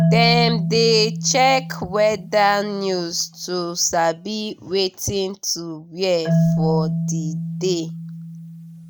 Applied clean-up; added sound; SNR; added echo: none; Marimba, xylophone; 3 dB; none.